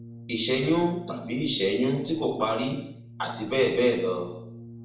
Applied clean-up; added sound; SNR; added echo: none; Brass instrument; 17 dB; reverberation time 0.7 s.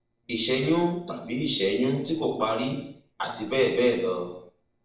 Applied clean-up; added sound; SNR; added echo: neural separator model SepFormer DNS4.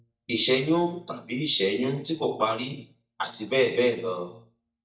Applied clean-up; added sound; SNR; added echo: neural mask model DeepFilterNet 3.